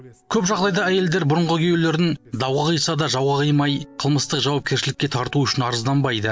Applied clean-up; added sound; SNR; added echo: none; none; none; none.